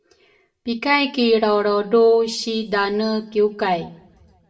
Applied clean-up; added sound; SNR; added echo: none; none; none; reverberation time 0.7 s.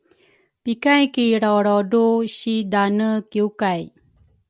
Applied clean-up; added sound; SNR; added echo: none; none; none; none.